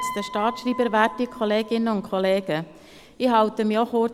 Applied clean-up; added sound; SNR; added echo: none; Piano; 16 dB; none.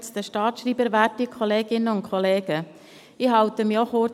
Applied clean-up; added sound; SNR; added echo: none; none; none; none.